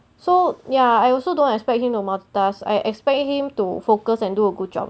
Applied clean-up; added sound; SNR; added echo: none; none; none; none.